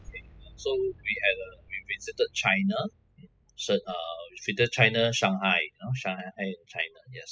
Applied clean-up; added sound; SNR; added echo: classical method spectral subtraction.